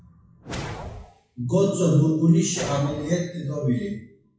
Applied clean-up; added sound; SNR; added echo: classical method WPE with log-MMSE.